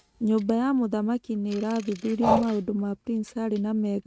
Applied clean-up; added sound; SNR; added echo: neural mask model RNNoise.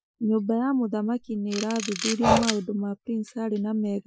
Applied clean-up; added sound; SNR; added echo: classical method Wiener filter.